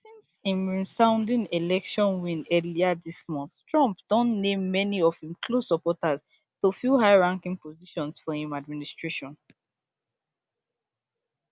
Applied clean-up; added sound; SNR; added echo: none; none; none; none.